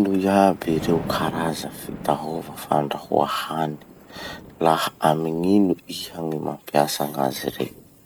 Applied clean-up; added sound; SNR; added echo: none; Thunder; 15 dB; none.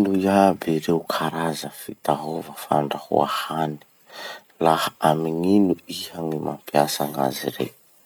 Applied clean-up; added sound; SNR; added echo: none; none; none; none.